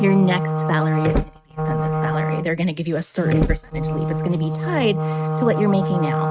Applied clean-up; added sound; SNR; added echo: neural mask model RNNoise.